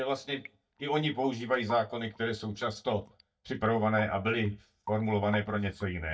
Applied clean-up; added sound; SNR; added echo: neural mask model DeepFilterNet 3.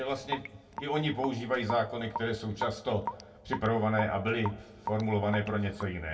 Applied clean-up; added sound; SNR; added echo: none; Raindrop / Drip; 11 dB; reverberation time 0.2 s.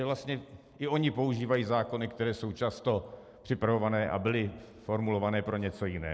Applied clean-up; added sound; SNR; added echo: none; none; none; none.